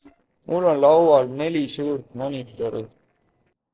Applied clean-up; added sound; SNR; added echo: neural separator model SepFormer DNS4.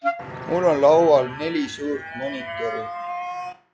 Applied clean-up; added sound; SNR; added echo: classical method log-MMSE.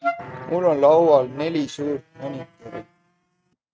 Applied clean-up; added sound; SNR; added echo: neural mask model RNNoise.